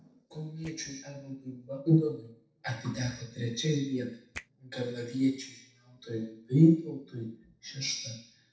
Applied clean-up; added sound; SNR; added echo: neural separator model SepFormer DNS4.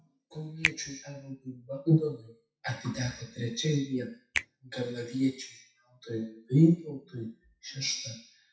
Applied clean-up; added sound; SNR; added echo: classical method WPE with log-MMSE.